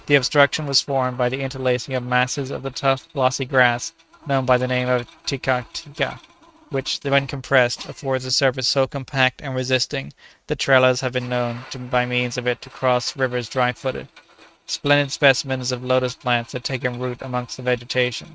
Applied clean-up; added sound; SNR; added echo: neural mask model RNNoise.